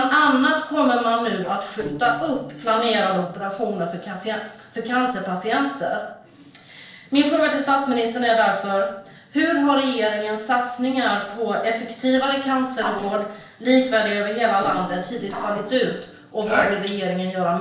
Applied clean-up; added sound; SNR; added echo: neural separator model SepFormer DNS4.